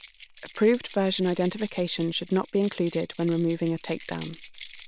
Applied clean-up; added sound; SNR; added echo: none; Keys jangling; 6 dB; none.